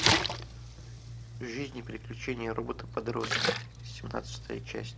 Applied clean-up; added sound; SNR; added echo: none; Splash, splatter; -5 dB; none.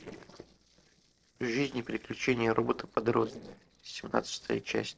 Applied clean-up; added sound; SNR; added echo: neural separator model SepFormer DNS4.